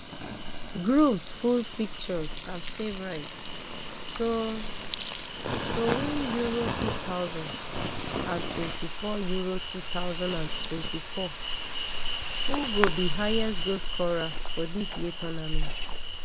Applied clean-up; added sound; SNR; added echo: none; Insect; -1 dB; none.